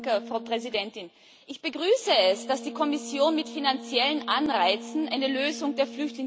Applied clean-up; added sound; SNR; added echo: none; Brass instrument; 14 dB; none.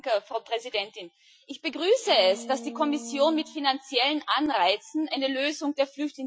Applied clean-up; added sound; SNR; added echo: classical method Wiener filter.